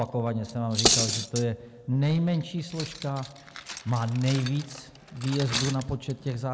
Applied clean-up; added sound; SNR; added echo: none; Cutlery, silverware; 5 dB; none.